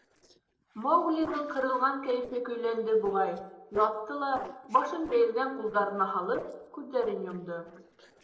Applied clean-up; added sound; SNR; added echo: neural separator model SepFormer DNS4.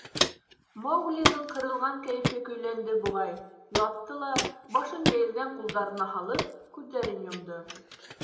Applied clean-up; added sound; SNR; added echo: none; Walk, footsteps; 2 dB; reverberation time 0.8 s.